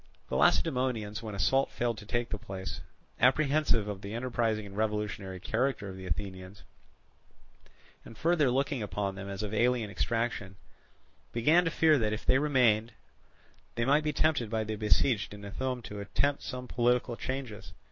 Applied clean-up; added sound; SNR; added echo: none; none; none; none.